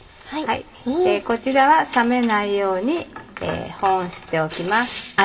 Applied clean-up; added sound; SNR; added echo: none; none; none; reverberation time 1.7 s.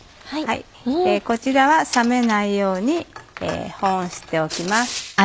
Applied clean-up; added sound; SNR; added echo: none; none; none; none.